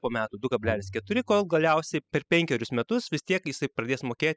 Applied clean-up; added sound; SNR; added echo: classical method spectral subtraction.